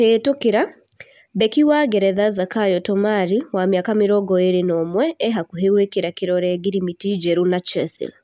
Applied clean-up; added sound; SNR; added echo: none; none; none; none.